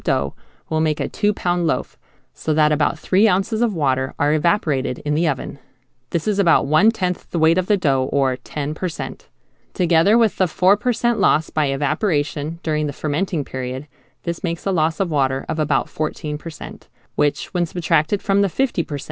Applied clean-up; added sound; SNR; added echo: none; none; none; none.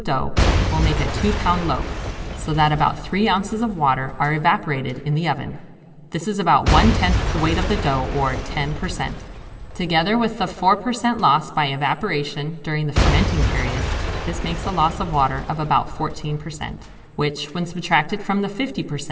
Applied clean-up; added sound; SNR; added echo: none; Shatter / Crushing / Boom; 3 dB; reverberation time 2.5 s.